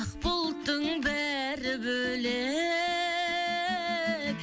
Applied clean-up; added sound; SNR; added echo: none; none; none; none.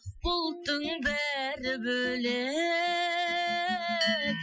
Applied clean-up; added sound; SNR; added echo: classical method Wiener filter.